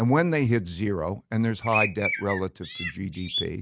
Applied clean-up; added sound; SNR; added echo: none; Bird; 5 dB; none.